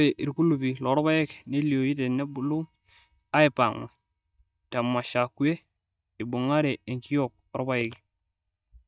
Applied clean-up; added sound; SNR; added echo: neural mask model DeepFilterNet 3.